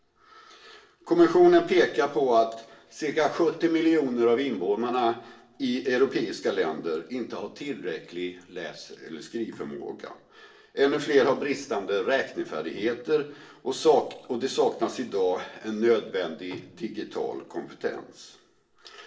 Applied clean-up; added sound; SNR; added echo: none; none; none; reverberation time 0.7 s.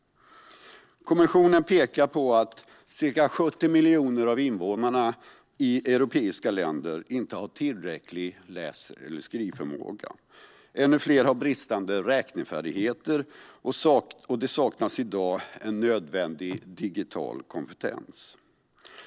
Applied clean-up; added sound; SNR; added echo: none; none; none; none.